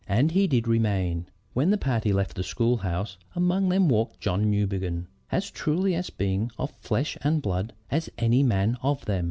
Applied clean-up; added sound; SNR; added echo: none; none; none; none.